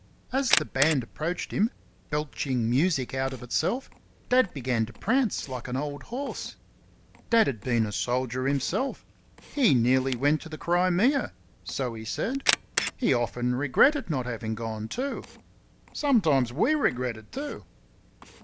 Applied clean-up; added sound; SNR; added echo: none; Camera; 12 dB; none.